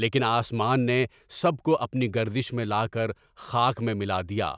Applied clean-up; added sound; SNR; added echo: none; none; none; none.